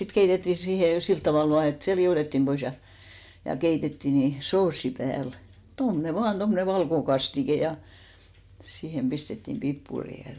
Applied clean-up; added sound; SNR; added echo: none; none; none; none.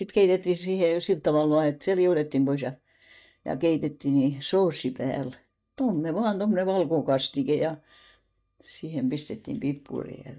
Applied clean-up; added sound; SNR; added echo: neural mask model DeepFilterNet 3.